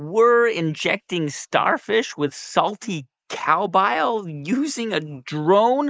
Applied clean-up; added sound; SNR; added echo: neural mask model Resemble Enhance denoiser.